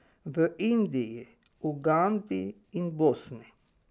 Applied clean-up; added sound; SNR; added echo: none; none; none; none.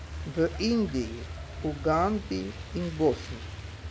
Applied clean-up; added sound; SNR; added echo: none; Truck; 9 dB; none.